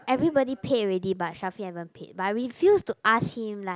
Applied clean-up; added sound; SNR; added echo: none; none; none; none.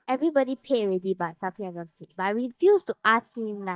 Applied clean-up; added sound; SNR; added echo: neural mask model DeepFilterNet 3.